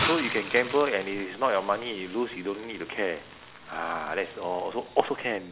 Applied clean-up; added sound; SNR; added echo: none; Hiss; 10 dB; none.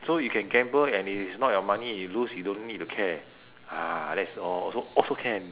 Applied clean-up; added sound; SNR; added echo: none; none; none; none.